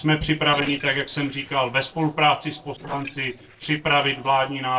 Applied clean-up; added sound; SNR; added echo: neural separator model SepFormer DNS4.